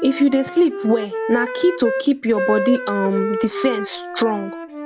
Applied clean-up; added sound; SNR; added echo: none; Wind instrument, woodwind instrument; 6 dB; none.